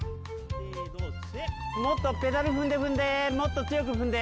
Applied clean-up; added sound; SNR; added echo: none; none; none; none.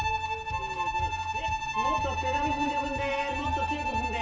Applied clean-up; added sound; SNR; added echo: none; Bowed string instrument; -3 dB; reverberation time 0.7 s.